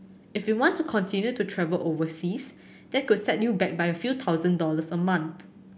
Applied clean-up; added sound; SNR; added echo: none; none; none; none.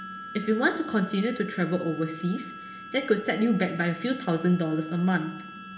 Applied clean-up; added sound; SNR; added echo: none; Harmonica; 15 dB; reverberation time 0.9 s.